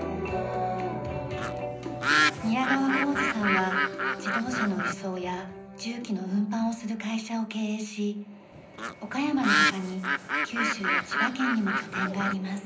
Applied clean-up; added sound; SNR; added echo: none; Bird; -2 dB; reverberation time 0.5 s.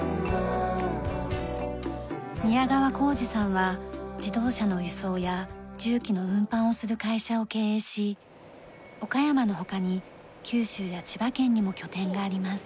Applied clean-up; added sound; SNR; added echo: none; none; none; none.